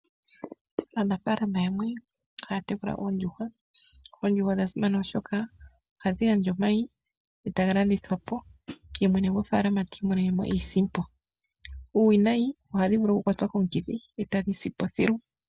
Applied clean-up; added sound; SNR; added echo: none; Hi-hat; 15 dB; none.